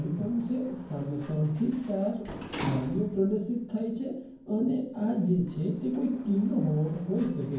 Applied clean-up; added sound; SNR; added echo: none; Sliding door; 15 dB; reverberation time 0.9 s.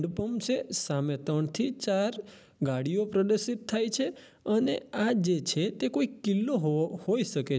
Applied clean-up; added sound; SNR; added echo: none; none; none; none.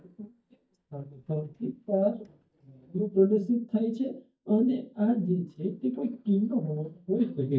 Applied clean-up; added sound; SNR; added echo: neural mask model DeepFilterNet 3.